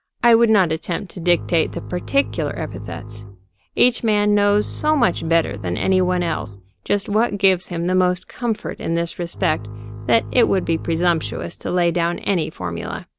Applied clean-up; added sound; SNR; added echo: none; Bowed string instrument; 12 dB; none.